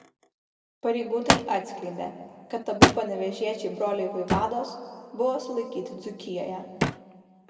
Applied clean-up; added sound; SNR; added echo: none; Thump, thud; 0 dB; reverberation time 1.9 s.